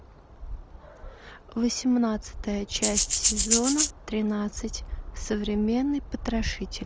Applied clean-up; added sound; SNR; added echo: none; Rattle (instrument); -4 dB; none.